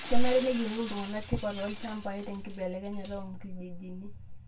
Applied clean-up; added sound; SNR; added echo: none; Shatter; 18 dB; reverberation time 0.1 s.